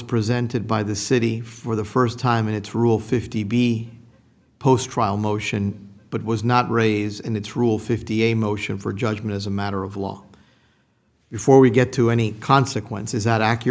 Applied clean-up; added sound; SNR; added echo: none; none; none; none.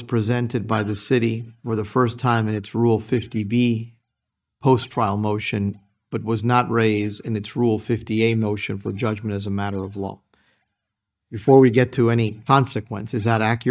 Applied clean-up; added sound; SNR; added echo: neural mask model DeepFilterNet 3.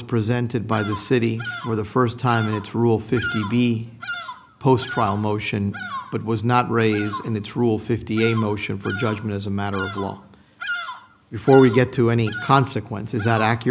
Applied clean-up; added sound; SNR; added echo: none; Bird vocalization, bird call, bird song; 13 dB; none.